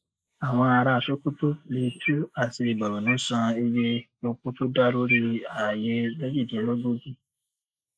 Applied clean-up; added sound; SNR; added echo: neural mask model Resemble Enhance denoiser.